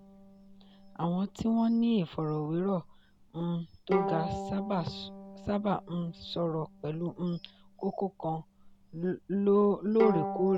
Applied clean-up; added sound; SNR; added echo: none; Bowed string instrument; 9 dB; none.